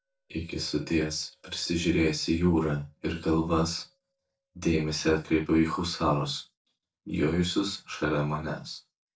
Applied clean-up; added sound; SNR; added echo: neural mask model DeepFilterNet 3.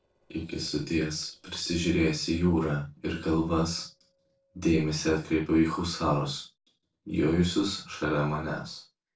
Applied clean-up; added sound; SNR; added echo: neural separator model SepFormer DNS4.